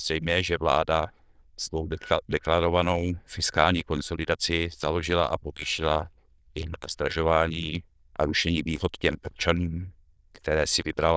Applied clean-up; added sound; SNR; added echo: neural diffusion model UNIVERSE++.